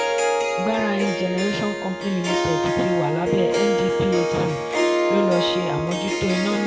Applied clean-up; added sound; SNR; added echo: none; Harp; -2 dB; reverberation time 0.6 s.